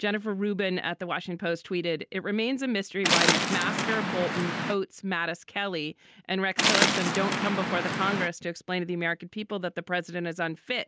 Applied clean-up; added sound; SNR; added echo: none; Waves, surf; -1 dB; none.